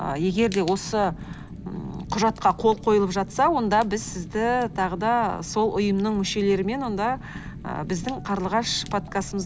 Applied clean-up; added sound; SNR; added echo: none; Fire; 13 dB; none.